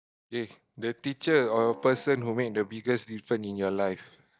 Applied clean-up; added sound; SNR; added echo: neural mask model DeepFilterNet 3.